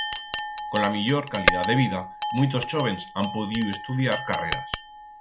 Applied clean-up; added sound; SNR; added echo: none; Chink, clink; 3 dB; none.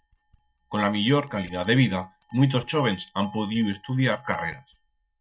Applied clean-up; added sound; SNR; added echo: neural mask model DeepFilterNet 3.